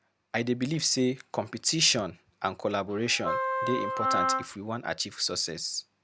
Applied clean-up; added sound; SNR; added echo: none; Wind instrument, woodwind instrument; 0 dB; none.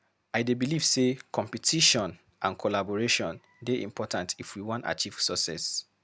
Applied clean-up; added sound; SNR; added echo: none; none; none; none.